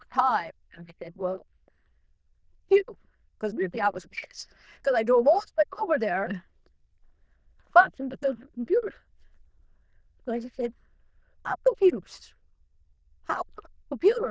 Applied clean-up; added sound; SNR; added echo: neural diffusion model UNIVERSE++.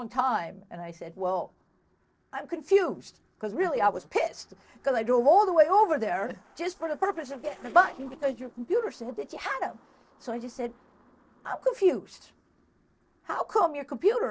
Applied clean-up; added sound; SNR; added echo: neural separator model SepFormer DNS4.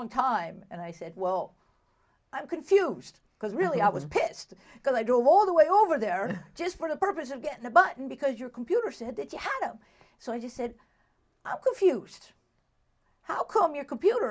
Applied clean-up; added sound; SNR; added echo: none; none; none; none.